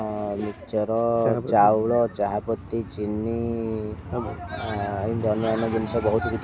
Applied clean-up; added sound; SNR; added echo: none; none; none; none.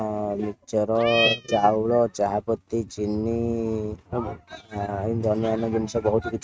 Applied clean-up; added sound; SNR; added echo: neural mask model RNNoise.